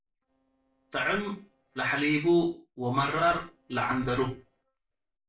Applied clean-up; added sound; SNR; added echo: neural separator model SepFormer DNS4.